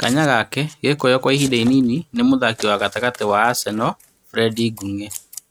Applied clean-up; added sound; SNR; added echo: neural mask model RNNoise.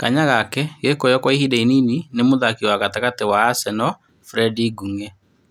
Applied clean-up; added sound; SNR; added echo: none; none; none; none.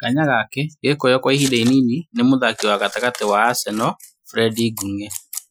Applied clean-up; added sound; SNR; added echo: classical method Wiener filter.